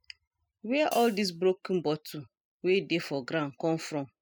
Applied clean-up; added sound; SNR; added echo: classical method spectral subtraction.